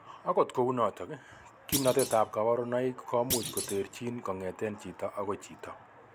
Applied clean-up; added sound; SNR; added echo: none; Thump, thud; 6 dB; none.